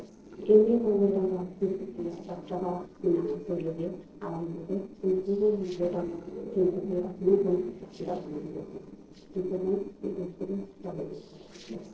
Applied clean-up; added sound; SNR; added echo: neural separator model SepFormer DNS4.